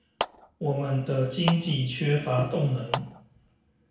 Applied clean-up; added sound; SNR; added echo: none; Clapping; 10 dB; reverberation time 0.6 s.